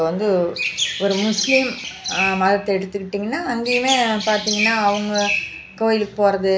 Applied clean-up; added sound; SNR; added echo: none; Chirp, tweet; 5 dB; none.